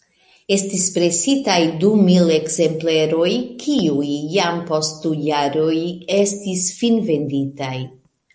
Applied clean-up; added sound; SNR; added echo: none; none; none; none.